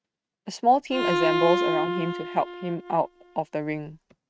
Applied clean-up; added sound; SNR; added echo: neural mask model RNNoise.